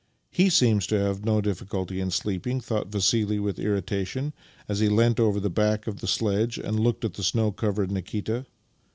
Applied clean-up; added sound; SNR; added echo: none; none; none; none.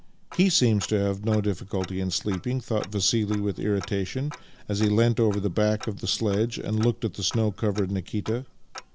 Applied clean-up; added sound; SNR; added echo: none; Tick-tock; 18 dB; none.